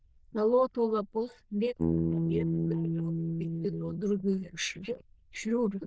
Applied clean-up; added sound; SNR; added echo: neural diffusion model UNIVERSE++.